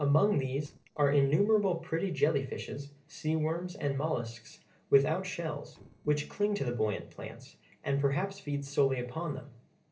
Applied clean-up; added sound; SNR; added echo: neural separator model SepFormer DNS4.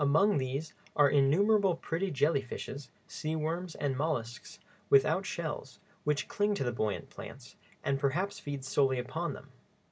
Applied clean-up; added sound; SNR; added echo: none; none; none; none.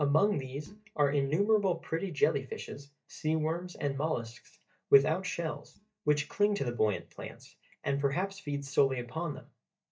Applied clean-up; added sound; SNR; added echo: neural mask model DeepFilterNet 3.